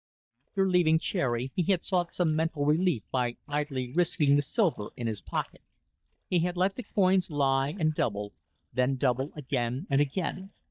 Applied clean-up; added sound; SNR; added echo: neural mask model DeepFilterNet 3.